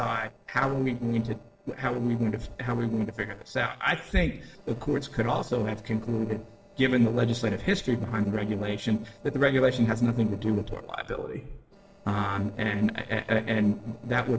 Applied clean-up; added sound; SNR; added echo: neural separator model SepFormer DNS4.